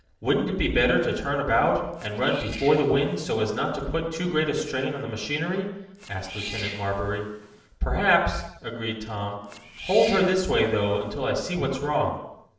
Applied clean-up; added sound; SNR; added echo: neural separator model SepFormer DNS4.